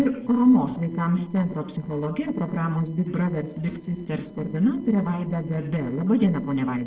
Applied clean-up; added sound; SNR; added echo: neural separator model SepFormer DNS4.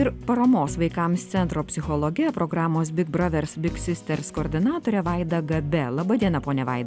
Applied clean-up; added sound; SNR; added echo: none; none; none; none.